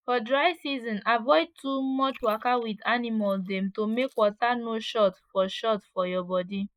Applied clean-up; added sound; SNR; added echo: neural mask model Resemble Enhance denoiser.